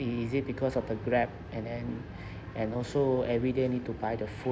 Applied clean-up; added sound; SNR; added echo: none; none; none; none.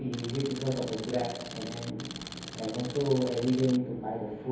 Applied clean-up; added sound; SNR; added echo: none; Tools; 13 dB; reverberation time 2.2 s.